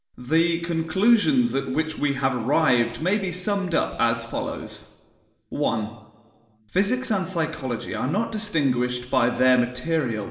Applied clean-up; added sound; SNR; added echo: none; none; none; reverberation time 1.7 s.